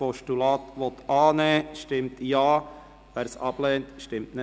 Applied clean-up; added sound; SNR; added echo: none; none; none; none.